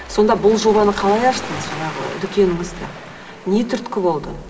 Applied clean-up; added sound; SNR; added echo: none; Waves, surf; 14 dB; reverberation time 2.8 s.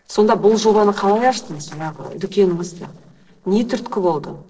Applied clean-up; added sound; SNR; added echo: neural separator model SepFormer DNS4.